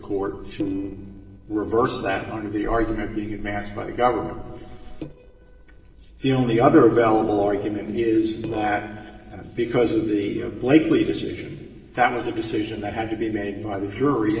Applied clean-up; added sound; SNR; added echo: neural separator model SepFormer DNS4.